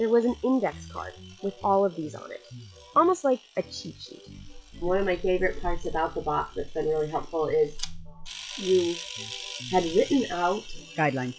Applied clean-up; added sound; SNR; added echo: classical method log-MMSE.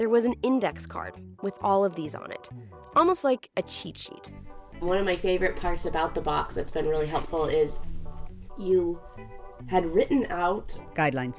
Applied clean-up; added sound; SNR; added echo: none; none; none; none.